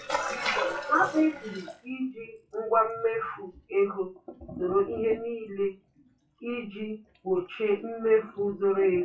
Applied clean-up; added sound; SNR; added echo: classical method WPE with log-MMSE.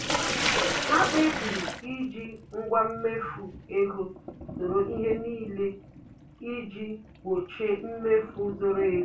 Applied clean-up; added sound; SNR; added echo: none; Sink (filling or washing); 5 dB; reverberation time 0.2 s.